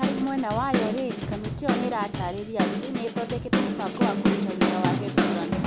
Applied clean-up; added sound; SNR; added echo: none; Drum / Drum kit; -4 dB; none.